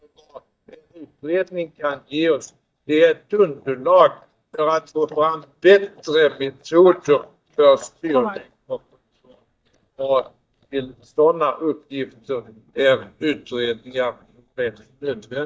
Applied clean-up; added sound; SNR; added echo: neural mask model DeepFilterNet 3.